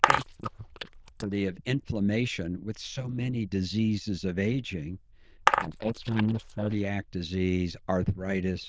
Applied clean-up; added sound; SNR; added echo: neural diffusion model UNIVERSE++.